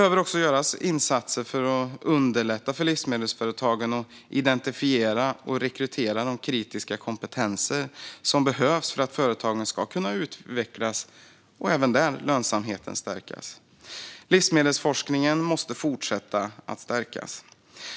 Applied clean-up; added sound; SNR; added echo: none; none; none; none.